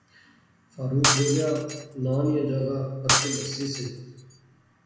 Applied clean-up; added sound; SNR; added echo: none; Shatter; 1 dB; reverberation time 1.0 s.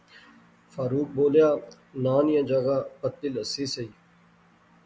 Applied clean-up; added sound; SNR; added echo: none; none; none; none.